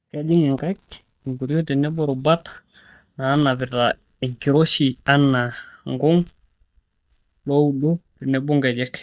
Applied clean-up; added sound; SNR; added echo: neural mask model DeepFilterNet 3.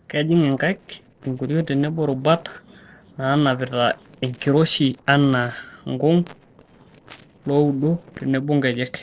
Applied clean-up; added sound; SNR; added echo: neural separator model SepFormer DNS4.